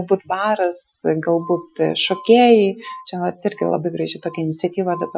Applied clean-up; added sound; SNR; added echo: classical method Wiener filter.